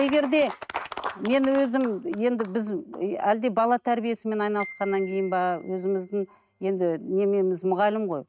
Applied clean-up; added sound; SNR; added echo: neural mask model RNNoise.